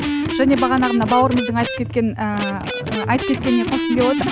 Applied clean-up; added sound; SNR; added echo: none; Electric guitar; 4 dB; none.